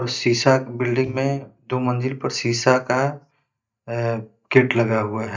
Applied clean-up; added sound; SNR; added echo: neural mask model DeepFilterNet 3.